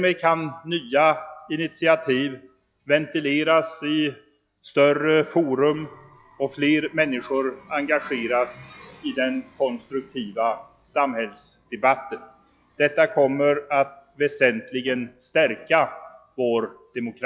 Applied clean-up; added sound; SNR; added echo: classical method log-MMSE.